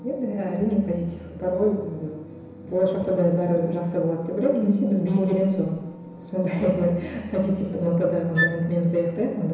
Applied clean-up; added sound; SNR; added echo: none; Wind instrument, woodwind instrument; 5 dB; reverberation time 1.0 s.